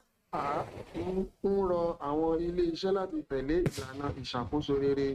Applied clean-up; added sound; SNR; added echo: neural mask model RNNoise.